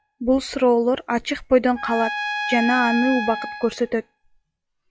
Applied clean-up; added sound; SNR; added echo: classical method log-MMSE.